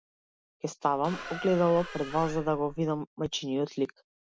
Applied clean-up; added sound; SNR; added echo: none; Squeak; 12 dB; none.